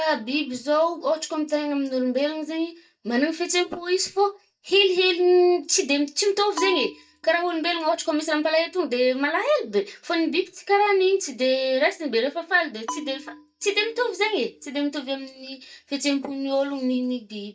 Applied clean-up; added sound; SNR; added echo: neural mask model DeepFilterNet 3.